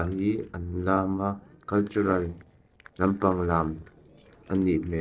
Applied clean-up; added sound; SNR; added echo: neural separator model SepFormer DNS4.